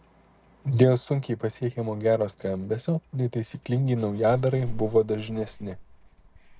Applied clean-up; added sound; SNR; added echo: none; Clock; 16 dB; none.